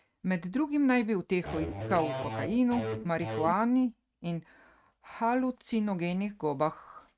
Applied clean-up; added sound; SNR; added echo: neural mask model RNNoise.